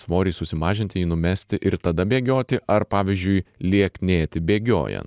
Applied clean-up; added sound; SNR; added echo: none; none; none; none.